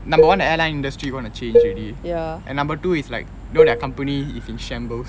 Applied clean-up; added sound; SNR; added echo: none; Dishes, pots, and pans; -4 dB; none.